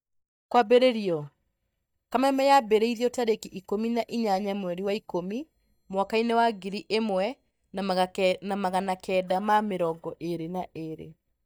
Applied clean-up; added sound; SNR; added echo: neural mask model DeepFilterNet 3.